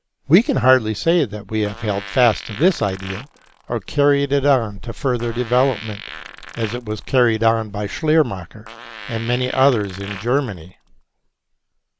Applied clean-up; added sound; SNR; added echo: none; Fart; 16 dB; none.